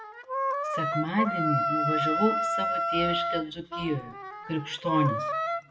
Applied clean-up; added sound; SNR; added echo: none; Wind instrument, woodwind instrument; -1 dB; reverberation time 0.7 s.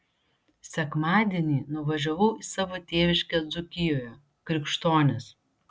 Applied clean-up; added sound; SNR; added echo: none; none; none; none.